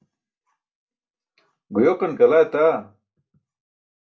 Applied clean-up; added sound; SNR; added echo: none; none; none; reverberation time 0.2 s.